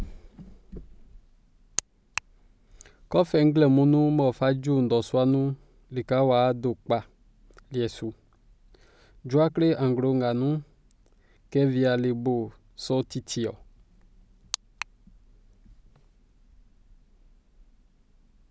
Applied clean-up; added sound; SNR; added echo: none; none; none; none.